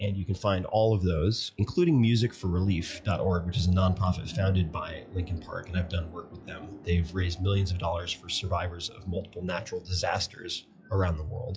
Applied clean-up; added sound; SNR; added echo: classical method log-MMSE.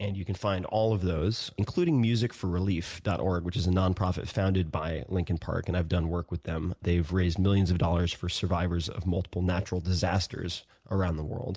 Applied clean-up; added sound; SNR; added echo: none; none; none; none.